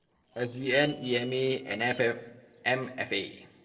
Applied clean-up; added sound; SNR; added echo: neural separator model SepFormer DNS4.